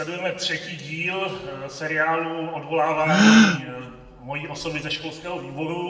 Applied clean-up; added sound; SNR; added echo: none; Gasp; -2 dB; reverberation time 1.0 s.